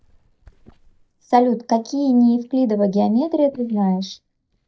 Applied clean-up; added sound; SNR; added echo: neural mask model DeepFilterNet 3.